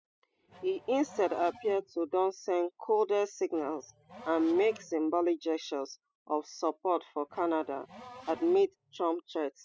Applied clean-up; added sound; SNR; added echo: classical method spectral subtraction.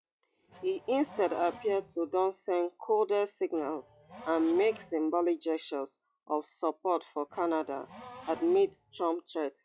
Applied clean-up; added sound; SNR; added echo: classical method log-MMSE.